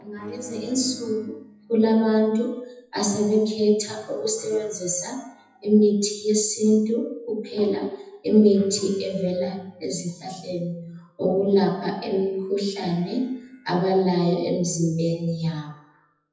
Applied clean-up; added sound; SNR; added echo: classical method WPE with log-MMSE.